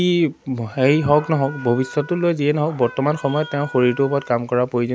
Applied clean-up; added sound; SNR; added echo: none; Wind instrument, woodwind instrument; 19 dB; none.